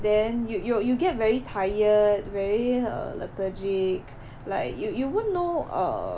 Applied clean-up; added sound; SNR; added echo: none; Bird vocalization, bird call, bird song; 16 dB; none.